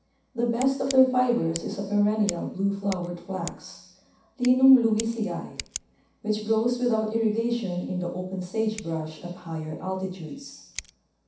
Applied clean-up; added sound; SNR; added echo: none; Scissors; 18 dB; reverberation time 0.7 s.